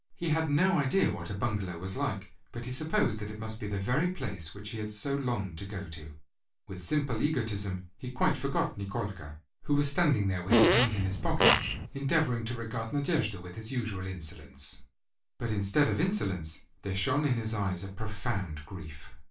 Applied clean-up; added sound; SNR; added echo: none; Fart; -4 dB; reverberation time 0.2 s.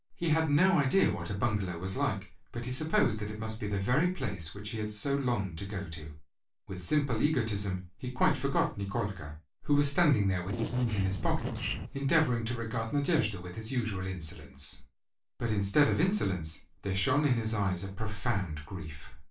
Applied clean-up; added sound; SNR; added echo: neural separator model SepFormer DNS4.